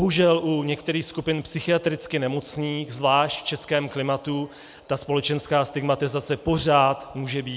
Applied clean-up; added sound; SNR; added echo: none; none; none; none.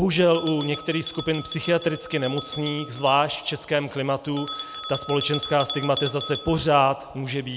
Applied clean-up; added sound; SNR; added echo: none; Bell; 12 dB; none.